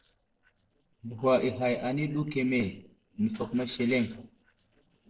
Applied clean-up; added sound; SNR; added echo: neural separator model SepFormer DNS4.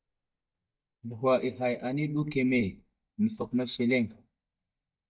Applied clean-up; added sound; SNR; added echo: neural mask model DeepFilterNet 3.